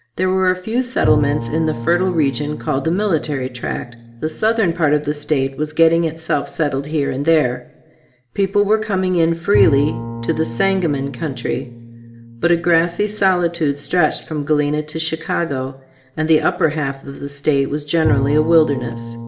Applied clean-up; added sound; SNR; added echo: none; Bowed string instrument; 10 dB; reverberation time 0.6 s.